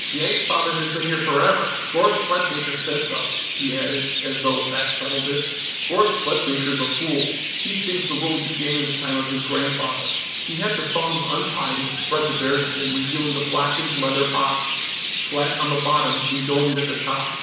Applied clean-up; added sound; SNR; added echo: none; Chirp, tweet; 2 dB; reverberation time 1.1 s.